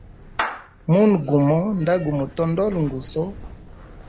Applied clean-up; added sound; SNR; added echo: none; Meow / Clapping; 14 dB; none.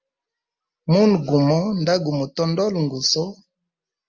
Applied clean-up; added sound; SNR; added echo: none; none; none; none.